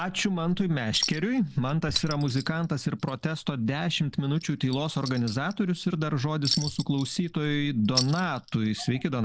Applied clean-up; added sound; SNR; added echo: none; Chink, clink; 11 dB; none.